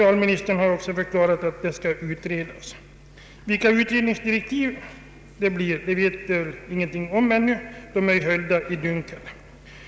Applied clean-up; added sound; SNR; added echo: none; none; none; none.